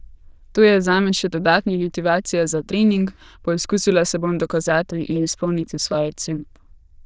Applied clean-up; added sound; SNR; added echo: neural diffusion model UNIVERSE++.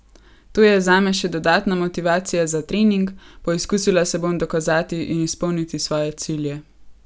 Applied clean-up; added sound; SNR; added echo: none; none; none; none.